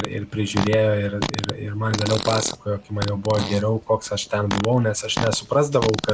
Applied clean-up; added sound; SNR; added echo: none; Fart; 8 dB; none.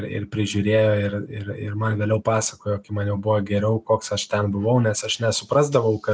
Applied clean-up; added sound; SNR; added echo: none; none; none; none.